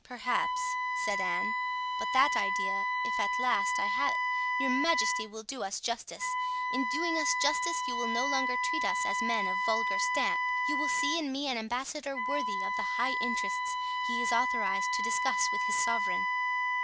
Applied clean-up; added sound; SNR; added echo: none; Wind instrument, woodwind instrument; -4 dB; none.